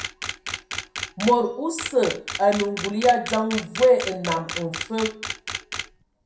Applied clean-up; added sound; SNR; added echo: none; Camera; 9 dB; reverberation time 0.4 s.